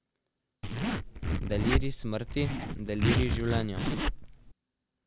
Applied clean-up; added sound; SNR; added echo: none; Zipper (clothing); -4 dB; none.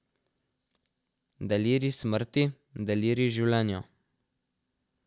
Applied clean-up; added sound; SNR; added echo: none; none; none; none.